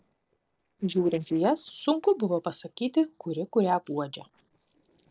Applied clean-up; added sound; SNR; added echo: neural separator model SepFormer DNS4.